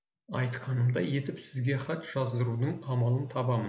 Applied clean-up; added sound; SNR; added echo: none; none; none; none.